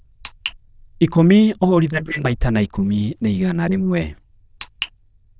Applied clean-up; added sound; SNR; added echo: neural diffusion model UNIVERSE++.